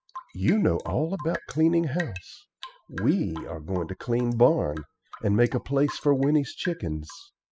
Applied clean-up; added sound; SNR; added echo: classical method spectral subtraction.